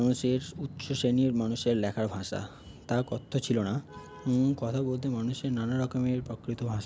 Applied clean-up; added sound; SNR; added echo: none; none; none; none.